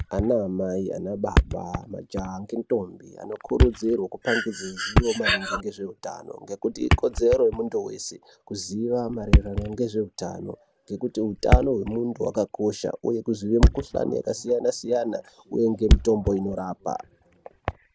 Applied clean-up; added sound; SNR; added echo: none; Thump, thud + Breathing; 0 dB; none.